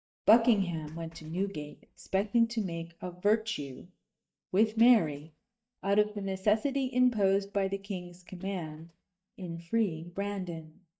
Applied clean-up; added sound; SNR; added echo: neural mask model DeepFilterNet 3.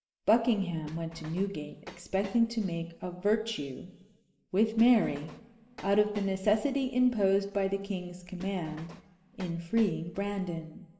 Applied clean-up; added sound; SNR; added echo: none; Train; 20 dB; reverberation time 1.1 s.